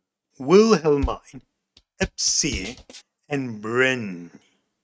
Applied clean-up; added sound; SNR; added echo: neural mask model RNNoise.